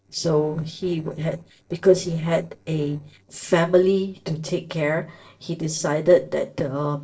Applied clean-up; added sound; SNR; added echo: neural separator model SepFormer DNS4.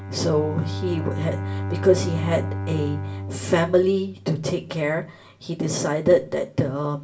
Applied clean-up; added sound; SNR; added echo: none; Bowed string instrument; 8 dB; reverberation time 0.2 s.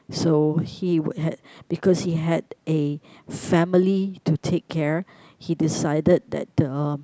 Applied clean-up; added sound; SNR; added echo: none; none; none; none.